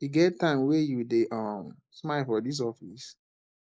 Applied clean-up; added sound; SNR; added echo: neural mask model Resemble Enhance denoiser.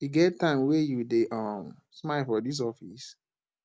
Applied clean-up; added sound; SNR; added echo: none; none; none; none.